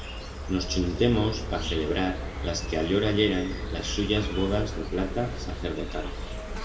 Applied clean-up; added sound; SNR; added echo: none; Insect; 5 dB; reverberation time 1.5 s.